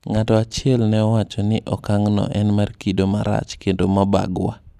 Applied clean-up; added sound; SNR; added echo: none; none; none; none.